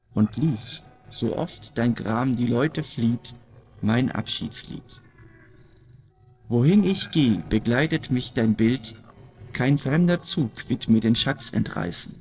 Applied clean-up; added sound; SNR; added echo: neural separator model SepFormer DNS4.